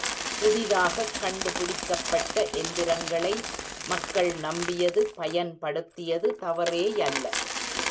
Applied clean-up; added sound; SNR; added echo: none; Coin (dropping); 5 dB; none.